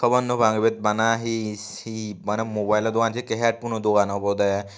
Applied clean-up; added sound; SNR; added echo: none; none; none; none.